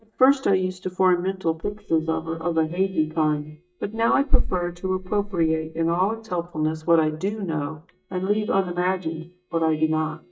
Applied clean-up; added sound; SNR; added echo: neural mask model DeepFilterNet 3.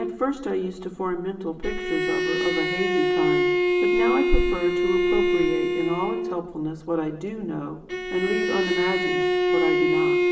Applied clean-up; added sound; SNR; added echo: none; Bowed string instrument; -3 dB; reverberation time 1.2 s.